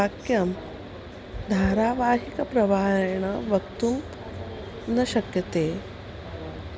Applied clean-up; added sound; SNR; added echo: none; none; none; none.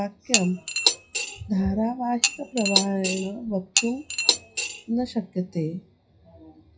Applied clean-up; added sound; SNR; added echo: classical method WPE with log-MMSE.